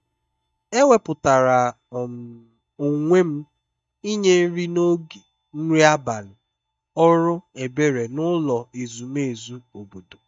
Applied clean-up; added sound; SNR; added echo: neural mask model DeepFilterNet 3.